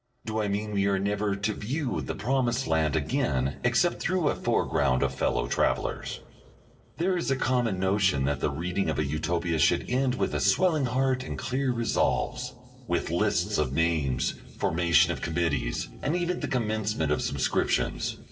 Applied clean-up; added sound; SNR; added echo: neural separator model SepFormer DNS4.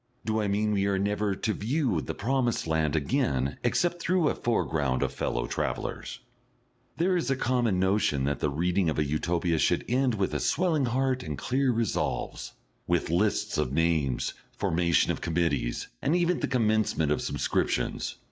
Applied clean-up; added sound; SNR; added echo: none; none; none; none.